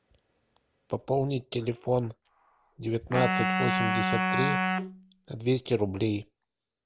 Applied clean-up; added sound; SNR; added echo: none; Wind instrument, woodwind instrument; -1 dB; none.